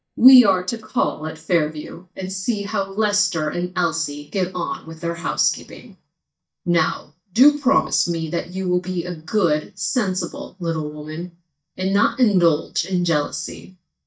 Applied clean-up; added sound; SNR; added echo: neural mask model DeepFilterNet 3.